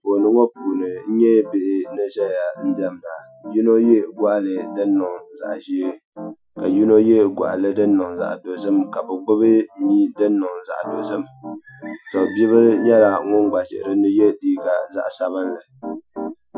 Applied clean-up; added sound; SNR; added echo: classical method Wiener filter.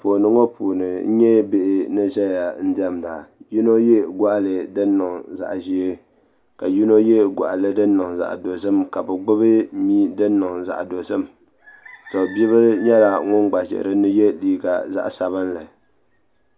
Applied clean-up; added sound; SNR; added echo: none; none; none; none.